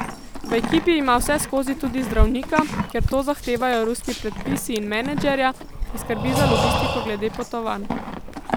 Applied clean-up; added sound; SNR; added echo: none; Breathing + Livestock, farm animals, working animals; 2 dB; none.